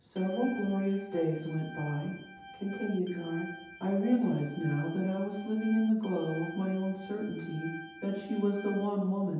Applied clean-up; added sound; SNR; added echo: none; Organ; 16 dB; reverberation time 0.9 s.